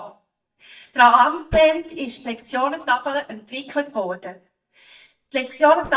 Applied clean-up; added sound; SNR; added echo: neural mask model DeepFilterNet 3.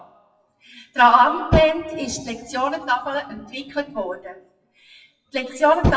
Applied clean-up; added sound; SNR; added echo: classical method WPE with log-MMSE.